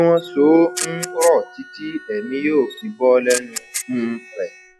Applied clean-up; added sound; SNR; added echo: classical method log-MMSE.